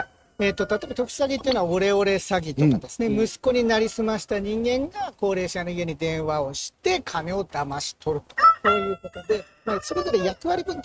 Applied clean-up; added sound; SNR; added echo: neural mask model RNNoise.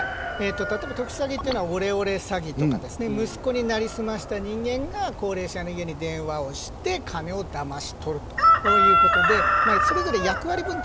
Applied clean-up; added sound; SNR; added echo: none; Chicken, rooster; -2 dB; none.